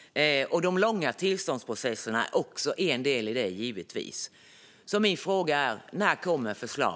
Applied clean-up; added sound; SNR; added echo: none; none; none; none.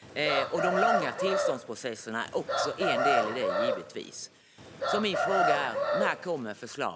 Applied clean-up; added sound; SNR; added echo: none; Chicken, rooster; -3 dB; none.